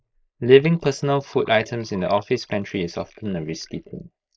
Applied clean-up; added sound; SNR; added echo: neural mask model Resemble Enhance denoiser.